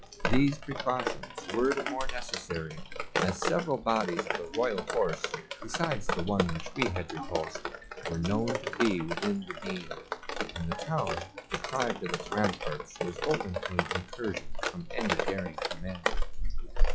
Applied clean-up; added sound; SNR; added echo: classical method log-MMSE.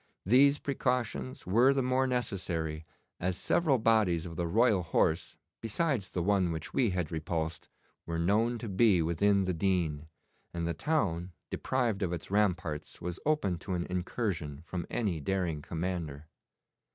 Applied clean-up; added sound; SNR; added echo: none; none; none; none.